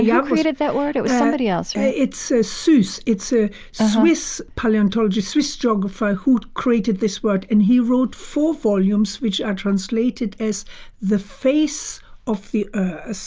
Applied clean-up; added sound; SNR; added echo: none; none; none; none.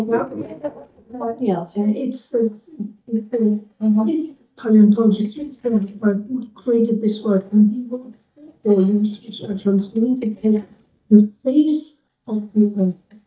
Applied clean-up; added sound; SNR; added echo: neural mask model DeepFilterNet 3.